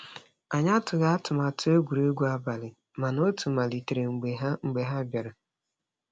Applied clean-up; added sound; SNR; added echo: none; none; none; none.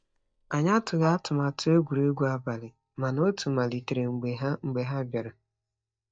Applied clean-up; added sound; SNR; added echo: neural mask model DeepFilterNet 3.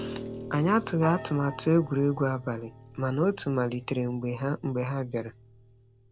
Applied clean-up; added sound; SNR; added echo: none; Piano; 14 dB; none.